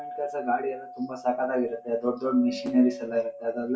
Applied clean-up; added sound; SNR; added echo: none; Doorbell; 14 dB; reverberation time 0.2 s.